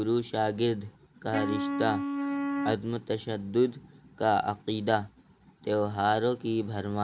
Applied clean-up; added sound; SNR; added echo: none; Wind instrument, woodwind instrument; 3 dB; none.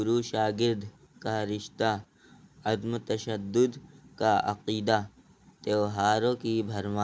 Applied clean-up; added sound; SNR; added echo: none; none; none; none.